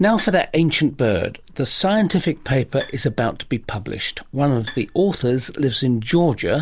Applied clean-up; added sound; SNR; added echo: none; Bowed string instrument + Livestock, farm animals, working animals; 19 dB; none.